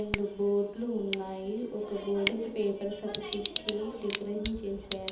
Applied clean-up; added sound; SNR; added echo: none; Tick / Bicycle; 0 dB; reverberation time 1.2 s.